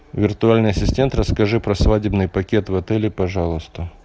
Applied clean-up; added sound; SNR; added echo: none; none; none; none.